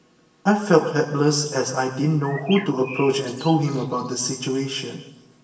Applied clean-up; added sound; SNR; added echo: none; Bird; 15 dB; reverberation time 1.1 s.